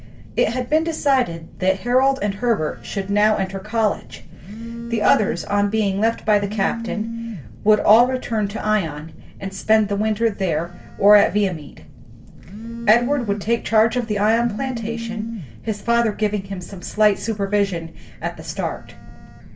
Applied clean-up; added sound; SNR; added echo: none; Telephone; 12 dB; reverberation time 0.2 s.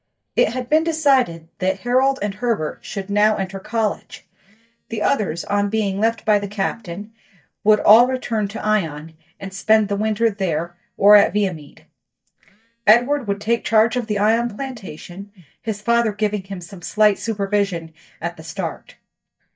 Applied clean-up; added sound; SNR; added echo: neural mask model DeepFilterNet 3.